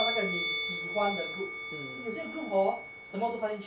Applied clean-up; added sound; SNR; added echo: none; Musical instrument; 2 dB; none.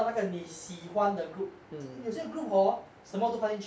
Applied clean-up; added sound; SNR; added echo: none; none; none; none.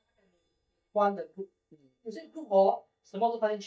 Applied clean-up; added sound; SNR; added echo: neural mask model DeepFilterNet 3.